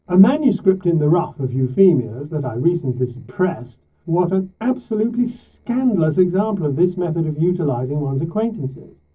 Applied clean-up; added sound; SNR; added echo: neural separator model SepFormer DNS4.